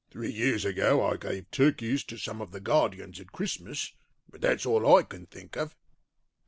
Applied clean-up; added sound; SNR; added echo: none; none; none; none.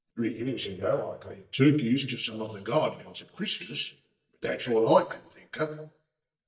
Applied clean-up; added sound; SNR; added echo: neural mask model DeepFilterNet 3.